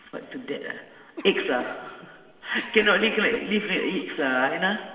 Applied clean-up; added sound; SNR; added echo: none; Cough; 16 dB; reverberation time 3.0 s.